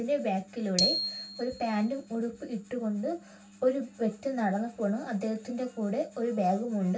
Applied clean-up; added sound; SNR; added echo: none; Glockenspiel; 5 dB; reverberation time 0.2 s.